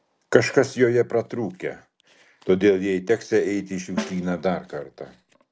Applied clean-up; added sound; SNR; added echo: none; Snare drum; 12 dB; none.